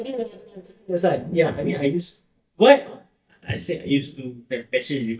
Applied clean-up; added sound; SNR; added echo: neural mask model DeepFilterNet 3.